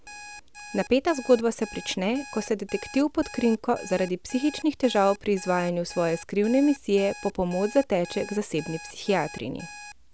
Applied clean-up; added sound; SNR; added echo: none; Alarm; 17 dB; none.